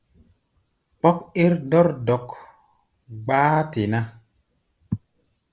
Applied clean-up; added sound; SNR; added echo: none; none; none; none.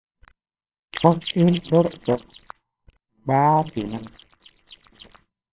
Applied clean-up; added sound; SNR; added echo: neural separator model SepFormer WHAMR!.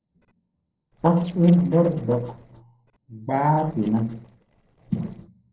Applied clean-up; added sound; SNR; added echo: neural separator model SepFormer DNS4.